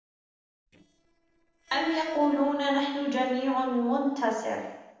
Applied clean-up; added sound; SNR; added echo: neural separator model SepFormer DNS4.